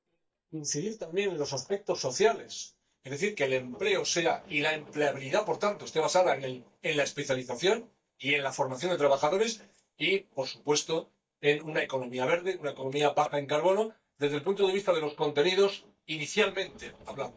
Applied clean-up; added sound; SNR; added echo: neural mask model DeepFilterNet 3.